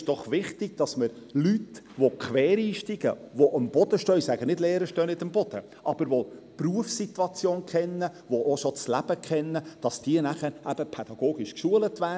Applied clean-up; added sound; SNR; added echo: none; none; none; none.